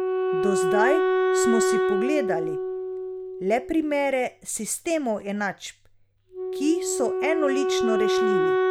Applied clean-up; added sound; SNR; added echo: none; Wind instrument, woodwind instrument; -2 dB; none.